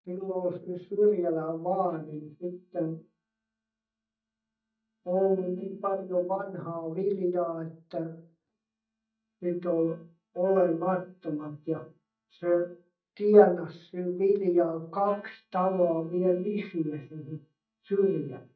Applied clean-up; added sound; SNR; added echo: neural mask model DeepFilterNet 3.